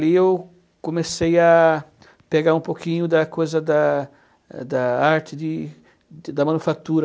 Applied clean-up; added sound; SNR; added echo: none; none; none; none.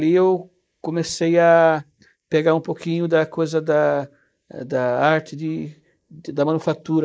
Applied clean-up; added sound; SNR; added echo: neural mask model Resemble Enhance denoiser.